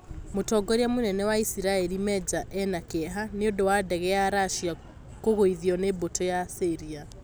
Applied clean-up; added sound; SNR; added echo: none; Splash, splatter; 19 dB; none.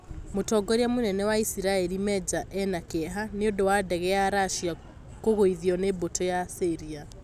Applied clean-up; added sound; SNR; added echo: none; none; none; none.